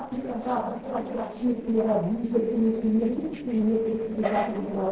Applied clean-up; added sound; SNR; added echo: neural separator model SepFormer DNS4.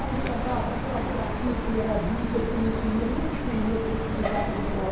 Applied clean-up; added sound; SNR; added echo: none; Chirp, tweet; -1 dB; reverberation time 1.0 s.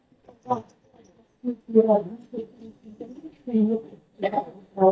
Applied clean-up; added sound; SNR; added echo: neural mask model DeepFilterNet 3.